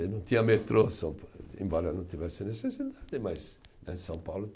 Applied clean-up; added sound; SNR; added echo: none; none; none; none.